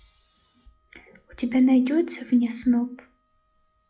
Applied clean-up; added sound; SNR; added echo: classical method log-MMSE.